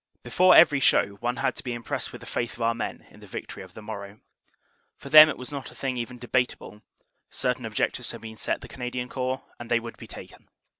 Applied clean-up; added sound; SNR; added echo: none; none; none; none.